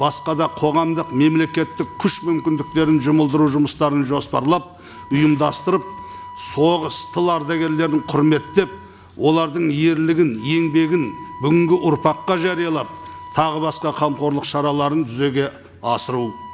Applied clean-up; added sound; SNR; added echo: none; Wind instrument, woodwind instrument; 18 dB; none.